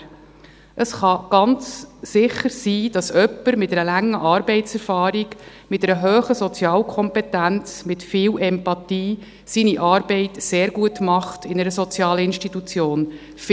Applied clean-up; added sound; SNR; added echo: none; Doorbell; 19 dB; none.